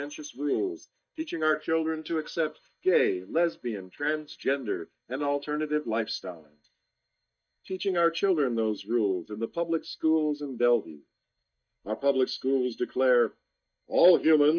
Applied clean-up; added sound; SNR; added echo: neural mask model DeepFilterNet 3.